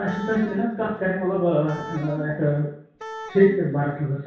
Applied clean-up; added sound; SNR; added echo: none; Wind instrument, woodwind instrument; 15 dB; reverberation time 0.6 s.